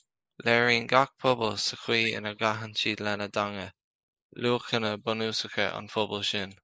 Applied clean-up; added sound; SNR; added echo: neural mask model Resemble Enhance denoiser.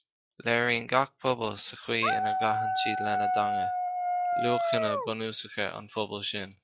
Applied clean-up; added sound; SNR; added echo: classical method log-MMSE.